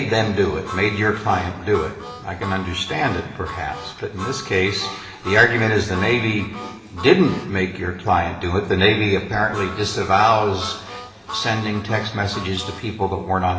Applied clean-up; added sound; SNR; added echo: none; Harmonica; 14 dB; reverberation time 2.3 s.